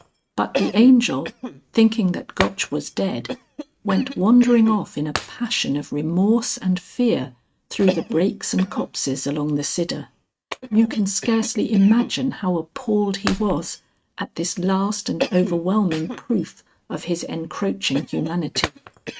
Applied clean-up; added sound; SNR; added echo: neural mask model RNNoise.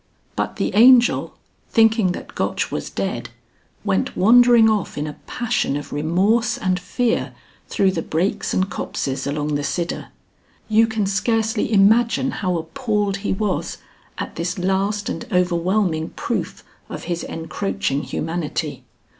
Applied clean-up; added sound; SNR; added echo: none; none; none; none.